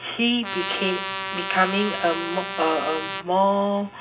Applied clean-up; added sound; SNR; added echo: none; Trumpet; 6 dB; reverberation time 0.4 s.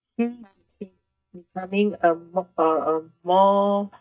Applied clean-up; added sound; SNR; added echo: neural mask model DeepFilterNet 3.